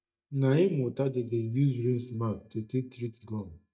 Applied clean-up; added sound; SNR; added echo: neural mask model DeepFilterNet 3.